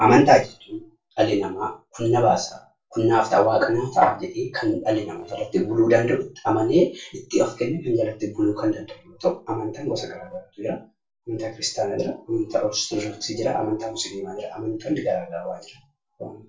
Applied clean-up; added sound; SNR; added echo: neural separator model SepFormer DNS4.